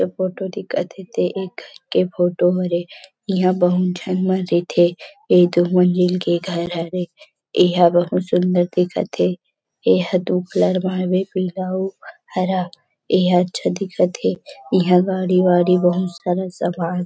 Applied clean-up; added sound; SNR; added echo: none; none; none; none.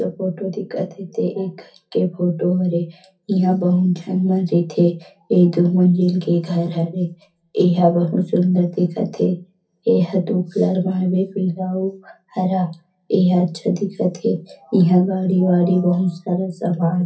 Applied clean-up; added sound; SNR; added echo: none; none; none; reverberation time 0.3 s.